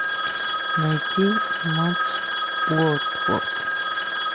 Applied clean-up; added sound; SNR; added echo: none; Telephone; -2 dB; none.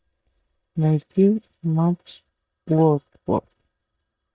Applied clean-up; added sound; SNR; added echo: neural mask model DeepFilterNet 3.